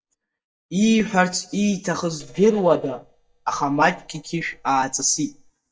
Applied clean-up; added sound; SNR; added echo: neural mask model DeepFilterNet 3.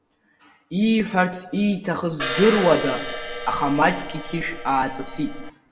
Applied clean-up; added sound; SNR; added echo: none; Crash cymbal; 7 dB; reverberation time 0.7 s.